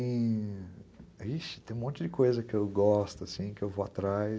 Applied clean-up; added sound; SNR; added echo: none; none; none; none.